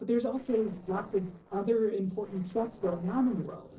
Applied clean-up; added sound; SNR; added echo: neural separator model SepFormer DNS4.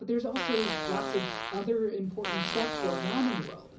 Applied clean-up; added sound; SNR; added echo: none; Fart; 3 dB; reverberation time 0.5 s.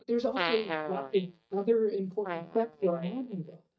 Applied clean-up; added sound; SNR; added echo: neural mask model DeepFilterNet 3.